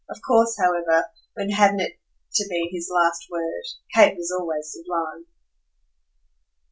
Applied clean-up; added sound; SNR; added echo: none; none; none; none.